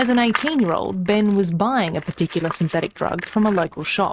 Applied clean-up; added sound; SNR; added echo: neural mask model RNNoise.